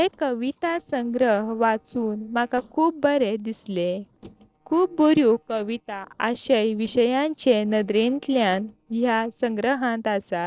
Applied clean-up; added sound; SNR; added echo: neural separator model SepFormer DNS4.